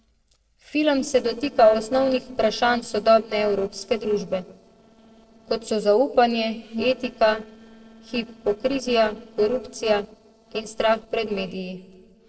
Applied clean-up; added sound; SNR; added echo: neural separator model SepFormer DNS4.